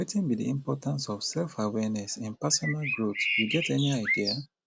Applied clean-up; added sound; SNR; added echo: none; Bird; 2 dB; none.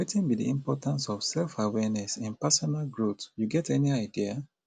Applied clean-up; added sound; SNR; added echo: none; none; none; none.